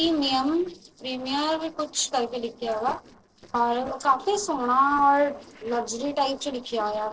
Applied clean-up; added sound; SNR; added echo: neural separator model SepFormer DNS4.